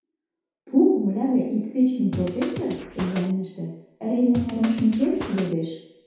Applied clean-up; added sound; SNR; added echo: none; Scratching (performance technique); 11 dB; reverberation time 0.8 s.